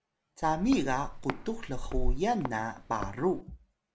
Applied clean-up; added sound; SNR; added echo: none; Walk, footsteps; 2 dB; none.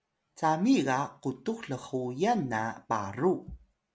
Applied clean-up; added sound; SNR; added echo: none; none; none; none.